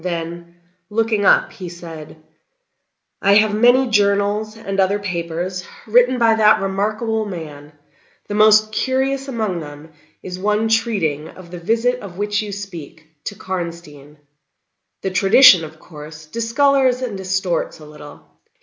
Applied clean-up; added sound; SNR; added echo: none; none; none; none.